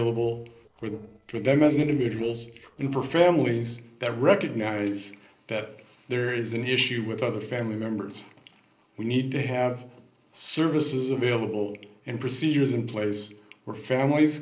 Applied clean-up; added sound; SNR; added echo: neural separator model SepFormer DNS4.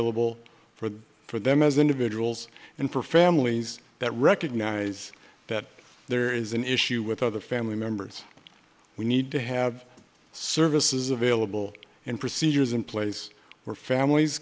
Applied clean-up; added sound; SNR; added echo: none; none; none; none.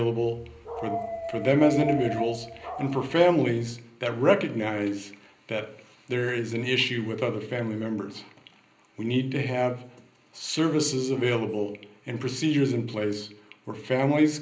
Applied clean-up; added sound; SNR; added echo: none; Dog; 8 dB; reverberation time 0.5 s.